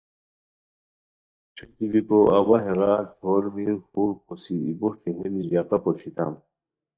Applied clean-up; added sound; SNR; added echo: neural mask model DeepFilterNet 3.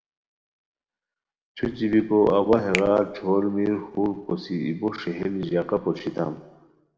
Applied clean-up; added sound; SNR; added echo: none; Finger snapping; 14 dB; reverberation time 1.2 s.